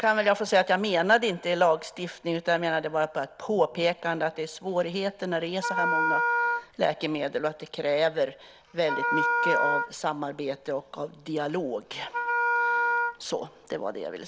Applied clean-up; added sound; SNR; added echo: none; Wind instrument, woodwind instrument; 1 dB; none.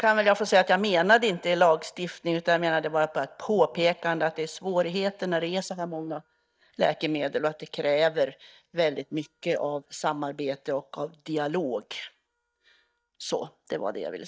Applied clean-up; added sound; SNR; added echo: neural mask model DeepFilterNet 3.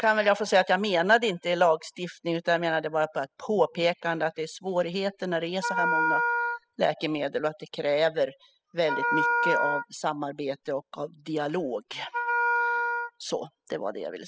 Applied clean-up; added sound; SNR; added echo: classical method spectral subtraction.